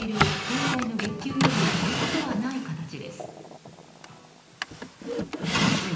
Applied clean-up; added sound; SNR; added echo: none; Drawer open or close; -3 dB; reverberation time 0.8 s.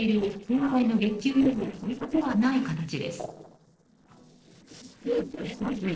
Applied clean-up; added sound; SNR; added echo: neural separator model SepFormer DNS4.